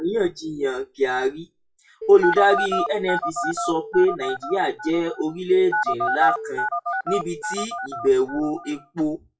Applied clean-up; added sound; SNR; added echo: classical method WPE with log-MMSE.